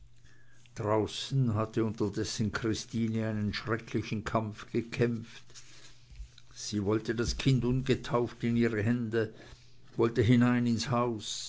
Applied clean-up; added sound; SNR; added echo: none; none; none; none.